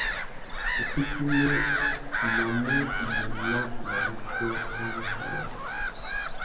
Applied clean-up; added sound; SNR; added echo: none; Gull, seagull / Bird vocalization, bird call, bird song; -4 dB; reverberation time 1.9 s.